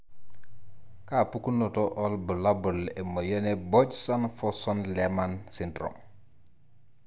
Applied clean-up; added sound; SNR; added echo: none; none; none; none.